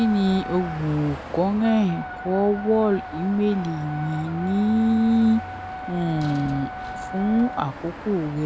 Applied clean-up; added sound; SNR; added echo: none; Car passing by / Traffic noise, roadway noise / Engine + Wind instrument, woodwind instrument; 11 dB; none.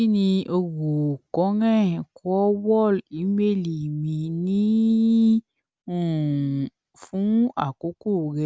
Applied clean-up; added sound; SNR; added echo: none; none; none; none.